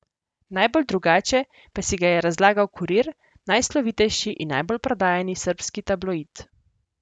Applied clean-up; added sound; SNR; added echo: none; none; none; none.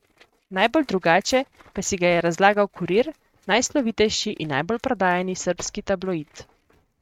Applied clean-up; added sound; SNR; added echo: neural mask model RNNoise.